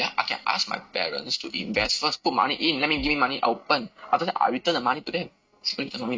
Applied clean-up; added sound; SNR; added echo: neural mask model RNNoise.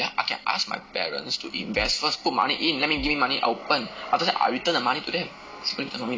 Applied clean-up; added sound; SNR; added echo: none; Bass drum; 14 dB; none.